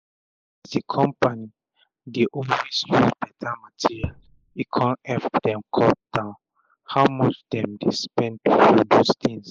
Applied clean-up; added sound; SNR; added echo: neural mask model Resemble Enhance denoiser.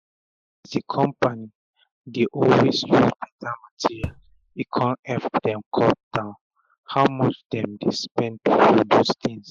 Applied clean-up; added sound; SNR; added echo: classical method Wiener filter.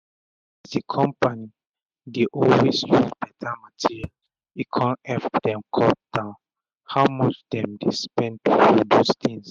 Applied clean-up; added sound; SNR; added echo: neural mask model RNNoise.